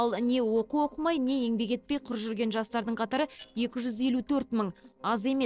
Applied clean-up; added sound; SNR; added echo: neural separator model SepFormer DNS4.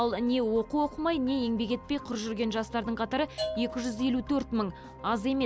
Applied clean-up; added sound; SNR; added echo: none; Bell / Percussion; 15 dB; none.